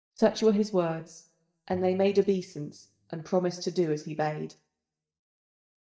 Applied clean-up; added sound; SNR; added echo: neural mask model DeepFilterNet 3.